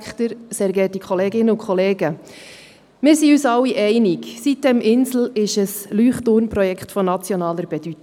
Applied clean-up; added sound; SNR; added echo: none; none; none; none.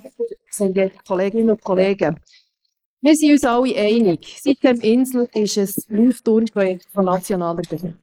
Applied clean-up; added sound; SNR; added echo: neural mask model Resemble Enhance denoiser.